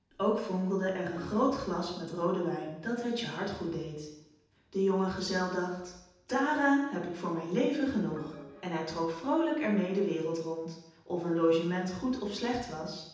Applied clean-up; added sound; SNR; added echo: none; Organ; 17 dB; reverberation time 0.8 s.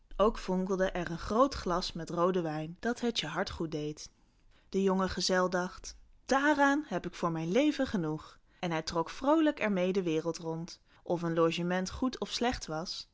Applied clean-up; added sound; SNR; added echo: none; none; none; none.